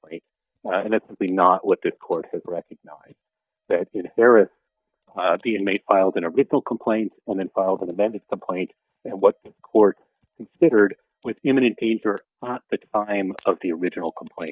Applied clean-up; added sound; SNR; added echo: neural mask model DeepFilterNet 3.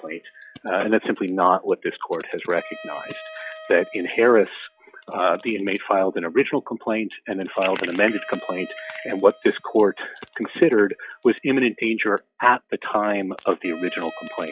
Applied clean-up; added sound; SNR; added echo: classical method log-MMSE.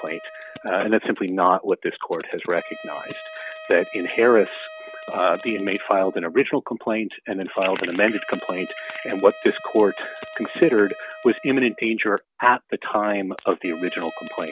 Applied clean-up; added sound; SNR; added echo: none; Wind instrument, woodwind instrument; 18 dB; none.